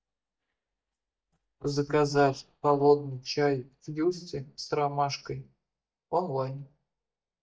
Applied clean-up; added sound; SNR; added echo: neural mask model DeepFilterNet 3.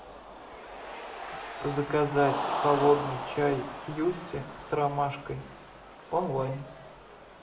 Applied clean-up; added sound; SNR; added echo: none; Cheering; 8 dB; reverberation time 0.5 s.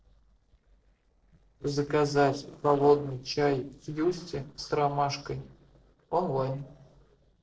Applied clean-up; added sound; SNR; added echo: neural separator model SepFormer DNS4.